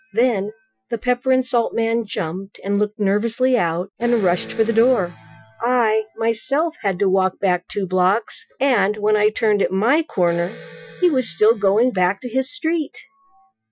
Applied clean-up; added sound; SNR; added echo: classical method Wiener filter.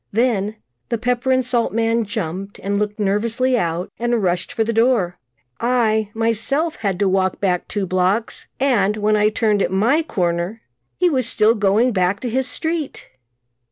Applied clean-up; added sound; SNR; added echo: none; none; none; none.